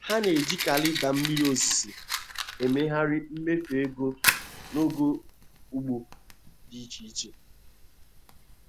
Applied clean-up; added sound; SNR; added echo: none; Fire; 6 dB; none.